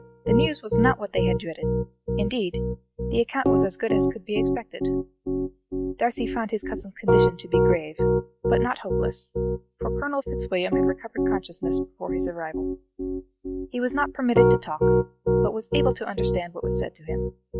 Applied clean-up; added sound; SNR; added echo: classical method log-MMSE.